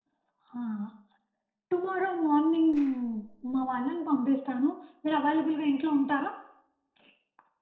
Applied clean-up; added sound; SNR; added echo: neural separator model SepFormer DNS4.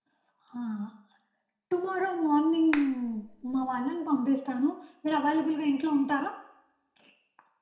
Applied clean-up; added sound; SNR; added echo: none; Clapping; 12 dB; reverberation time 0.7 s.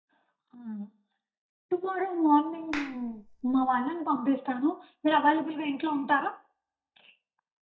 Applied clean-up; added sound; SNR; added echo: neural mask model DeepFilterNet 3.